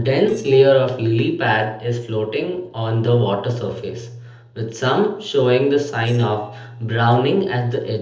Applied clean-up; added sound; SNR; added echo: neural separator model SepFormer DNS4.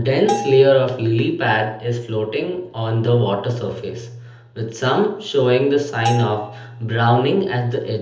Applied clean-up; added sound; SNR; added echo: none; Bell; 11 dB; reverberation time 0.7 s.